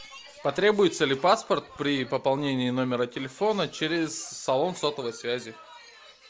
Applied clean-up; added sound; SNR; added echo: none; none; none; none.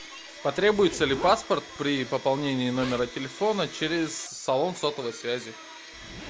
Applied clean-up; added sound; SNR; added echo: none; Domestic sounds, home sounds + Zipper (clothing); 15 dB; none.